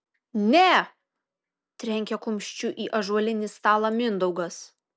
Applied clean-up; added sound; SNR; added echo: none; none; none; none.